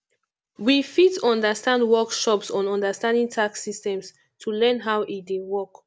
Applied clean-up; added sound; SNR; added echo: none; none; none; none.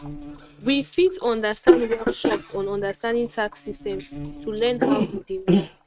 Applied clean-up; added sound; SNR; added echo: neural mask model RNNoise.